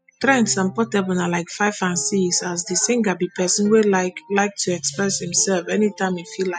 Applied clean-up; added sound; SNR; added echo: classical method spectral subtraction.